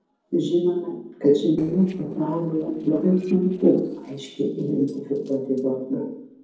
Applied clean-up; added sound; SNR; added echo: neural separator model SepFormer DNS4.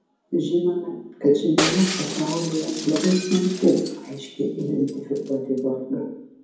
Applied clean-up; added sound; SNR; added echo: none; Shatter; 10 dB; reverberation time 1.2 s.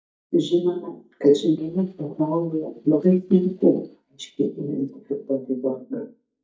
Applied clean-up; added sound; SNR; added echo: neural mask model DeepFilterNet 3.